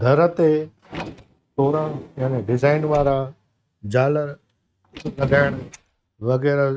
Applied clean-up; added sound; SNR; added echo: neural mask model RNNoise.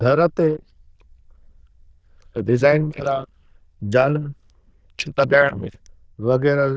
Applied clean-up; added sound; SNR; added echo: neural diffusion model UNIVERSE++.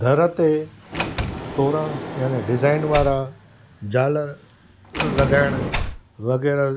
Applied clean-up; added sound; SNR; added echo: none; Sliding door; 7 dB; none.